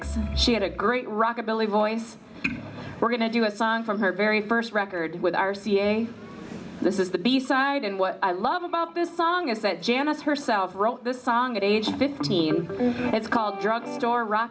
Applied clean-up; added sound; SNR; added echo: none; none; none; none.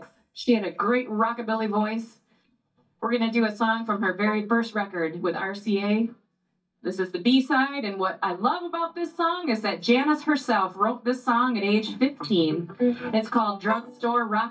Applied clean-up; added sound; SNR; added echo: neural mask model DeepFilterNet 3.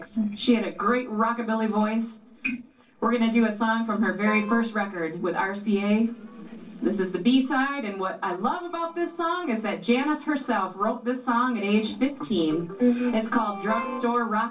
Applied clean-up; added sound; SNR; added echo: neural separator model SepFormer DNS4.